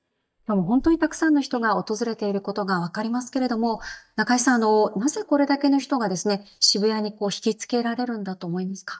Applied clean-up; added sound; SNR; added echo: neural mask model DeepFilterNet 3.